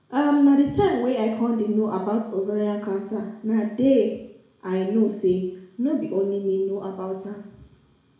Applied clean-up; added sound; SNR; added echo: none; Chirp, tweet; 16 dB; reverberation time 0.6 s.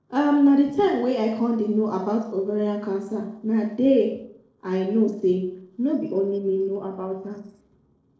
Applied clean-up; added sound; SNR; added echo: neural separator model SepFormer DNS4.